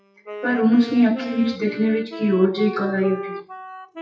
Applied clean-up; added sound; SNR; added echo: classical method WPE with log-MMSE.